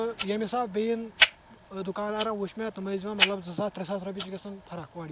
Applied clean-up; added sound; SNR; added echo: none; Tick-tock; -1 dB; none.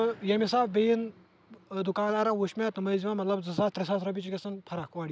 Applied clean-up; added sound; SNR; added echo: none; none; none; none.